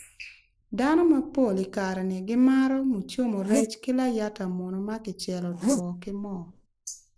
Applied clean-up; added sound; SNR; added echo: neural mask model Resemble Enhance denoiser.